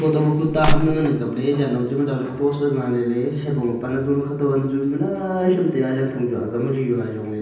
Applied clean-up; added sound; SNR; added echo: none; Crushing; -3 dB; reverberation time 0.9 s.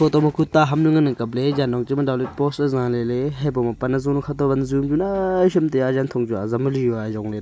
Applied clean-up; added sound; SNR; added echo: none; none; none; none.